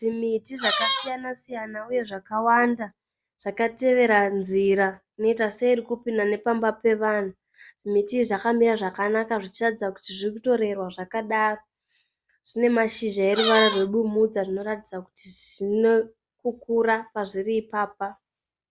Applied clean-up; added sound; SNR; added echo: none; Squeak; 2 dB; none.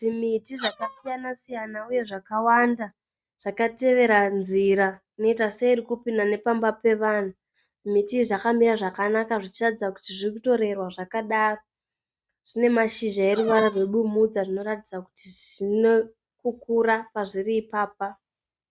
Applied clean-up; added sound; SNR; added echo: neural mask model RNNoise.